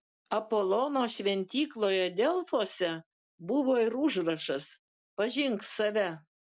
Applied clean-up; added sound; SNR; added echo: none; none; none; none.